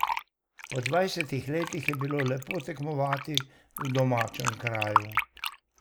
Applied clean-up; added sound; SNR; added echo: none; Fill (with liquid); 3 dB; none.